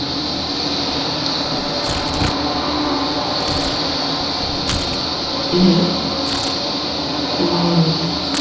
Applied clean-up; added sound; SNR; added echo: none; Tearing; 13 dB; reverberation time 1.0 s.